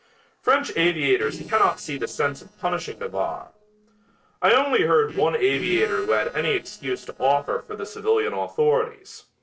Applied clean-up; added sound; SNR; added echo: neural separator model SepFormer DNS4.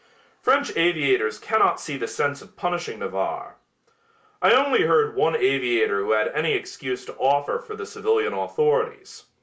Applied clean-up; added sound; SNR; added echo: none; none; none; none.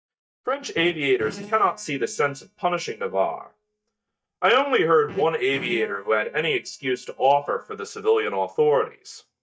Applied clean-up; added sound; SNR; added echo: neural mask model DeepFilterNet 3.